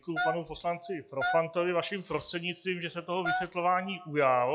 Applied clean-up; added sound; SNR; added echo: classical method log-MMSE.